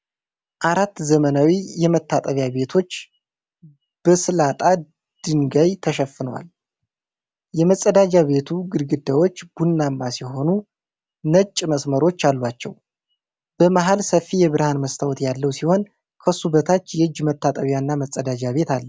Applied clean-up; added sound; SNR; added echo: none; none; none; none.